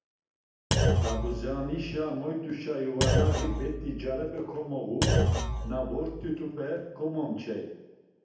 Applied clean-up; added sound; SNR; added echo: none; Thump, thud; -4 dB; reverberation time 0.9 s.